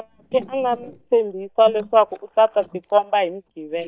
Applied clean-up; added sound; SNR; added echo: neural mask model DeepFilterNet 3.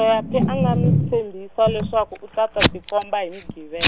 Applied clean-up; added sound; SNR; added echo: none; Packing tape, duct tape / Tearing; 0 dB; none.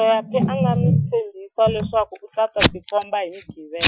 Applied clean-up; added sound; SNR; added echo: classical method Wiener filter.